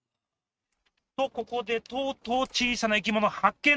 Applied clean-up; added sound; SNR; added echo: neural mask model RNNoise.